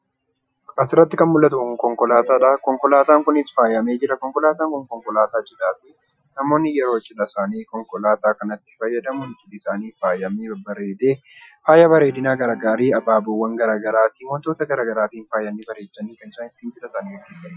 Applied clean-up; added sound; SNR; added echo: classical method Wiener filter.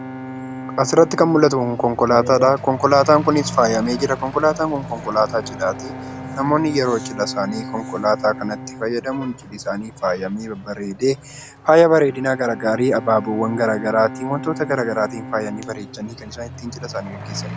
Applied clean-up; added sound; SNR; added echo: none; Bowed string instrument + Accelerating, revving, vroom / Truck; 13 dB; none.